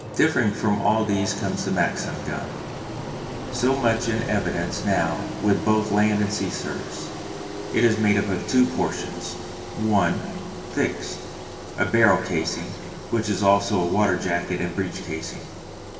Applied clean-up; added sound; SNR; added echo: none; Engine; 9 dB; reverberation time 2.0 s.